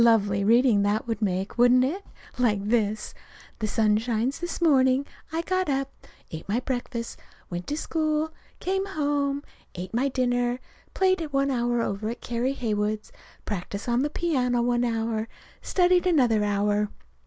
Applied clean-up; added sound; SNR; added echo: none; none; none; none.